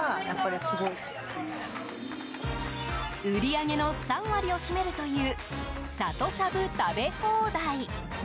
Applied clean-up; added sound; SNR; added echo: none; none; none; none.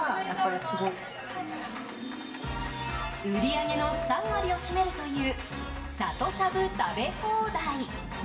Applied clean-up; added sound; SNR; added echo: none; Wind instrument, woodwind instrument; 5 dB; reverberation time 0.9 s.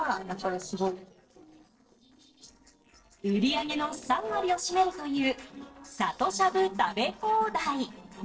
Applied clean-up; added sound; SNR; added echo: neural separator model SepFormer DNS4.